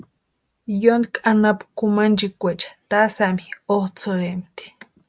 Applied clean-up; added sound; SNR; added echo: none; none; none; none.